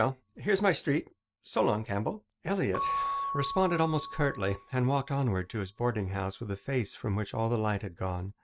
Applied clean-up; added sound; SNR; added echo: neural mask model RNNoise.